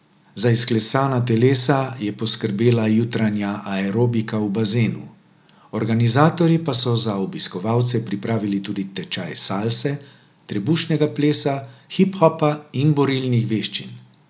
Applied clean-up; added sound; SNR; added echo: none; none; none; none.